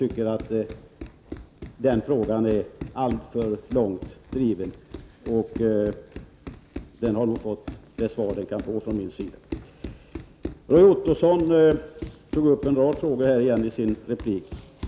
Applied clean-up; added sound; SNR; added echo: none; Run; 14 dB; none.